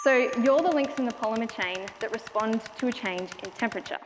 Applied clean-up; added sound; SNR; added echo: none; Tools + Marimba, xylophone; 15 dB; none.